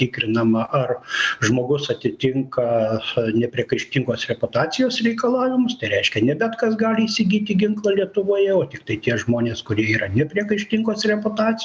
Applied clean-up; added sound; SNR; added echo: none; none; none; none.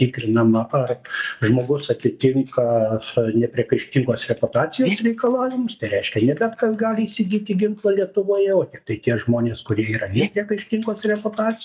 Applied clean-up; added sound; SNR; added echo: neural mask model DeepFilterNet 3.